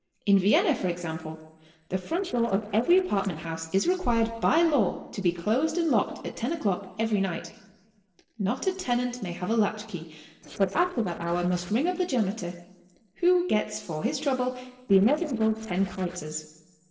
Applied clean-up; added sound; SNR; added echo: neural separator model SepFormer DNS4.